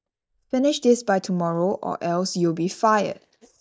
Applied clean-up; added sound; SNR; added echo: neural mask model DeepFilterNet 3.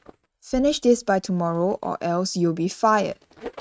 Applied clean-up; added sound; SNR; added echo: neural mask model RNNoise.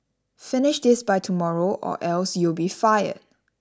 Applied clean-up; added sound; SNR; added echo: none; none; none; none.